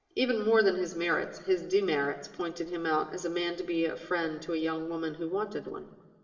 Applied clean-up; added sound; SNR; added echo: none; none; none; reverberation time 2.1 s.